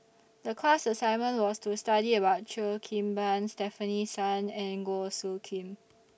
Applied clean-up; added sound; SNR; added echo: none; none; none; none.